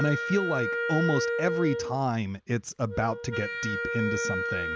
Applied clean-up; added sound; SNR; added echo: none; Wind instrument, woodwind instrument; 2 dB; none.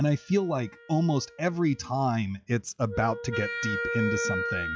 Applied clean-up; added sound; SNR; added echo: classical method log-MMSE.